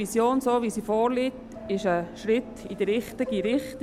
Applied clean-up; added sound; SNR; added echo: none; Subway, metro, underground; 13 dB; none.